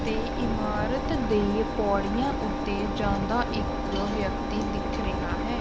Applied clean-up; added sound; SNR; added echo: none; Engine; 0 dB; none.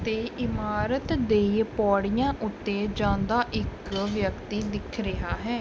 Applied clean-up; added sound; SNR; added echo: none; none; none; none.